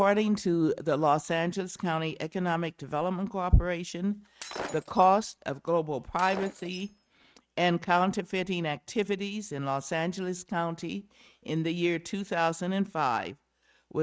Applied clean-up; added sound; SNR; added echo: neural mask model RNNoise.